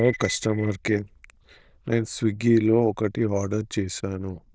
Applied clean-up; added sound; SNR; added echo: neural diffusion model UNIVERSE++.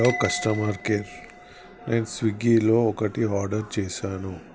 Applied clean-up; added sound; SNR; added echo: none; Bell; 14 dB; none.